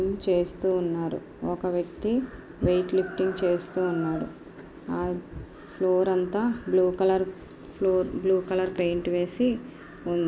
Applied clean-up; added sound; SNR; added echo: none; none; none; none.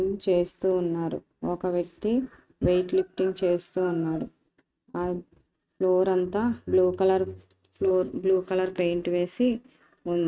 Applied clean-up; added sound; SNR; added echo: neural mask model RNNoise.